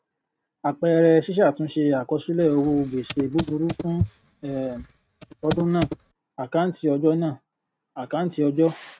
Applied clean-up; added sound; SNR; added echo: neural mask model RNNoise.